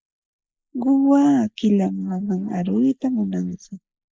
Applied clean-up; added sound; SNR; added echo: neural mask model Resemble Enhance denoiser.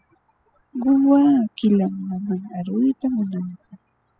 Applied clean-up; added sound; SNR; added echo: classical method spectral subtraction.